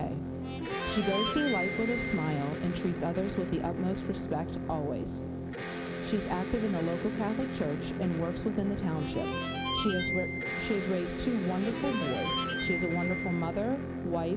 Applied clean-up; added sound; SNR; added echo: none; Electric guitar + Harmonica; 2 dB; none.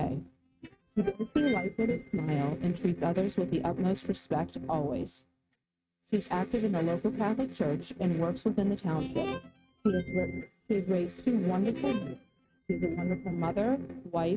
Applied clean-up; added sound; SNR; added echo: neural mask model RNNoise.